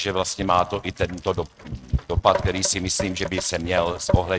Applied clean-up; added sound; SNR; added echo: neural mask model RNNoise.